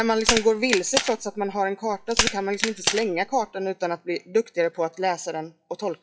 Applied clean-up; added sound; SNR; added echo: classical method WPE with log-MMSE.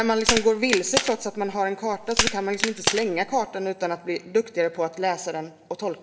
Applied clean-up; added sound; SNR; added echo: none; Crack; 2 dB; reverberation time 1.0 s.